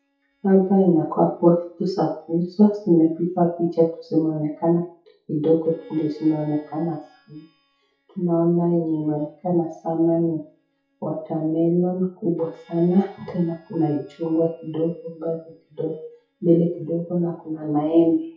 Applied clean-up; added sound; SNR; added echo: classical method WPE with log-MMSE.